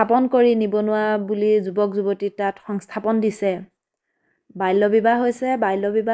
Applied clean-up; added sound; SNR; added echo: neural mask model Resemble Enhance denoiser.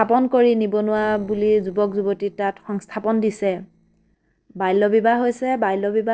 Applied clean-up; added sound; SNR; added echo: neural separator model SepFormer DNS4.